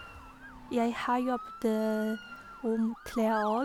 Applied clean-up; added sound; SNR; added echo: none; Motor vehicle (road) / Siren; 14 dB; none.